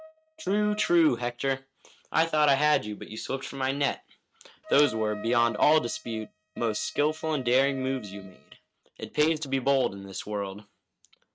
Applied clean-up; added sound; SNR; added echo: neural mask model RNNoise.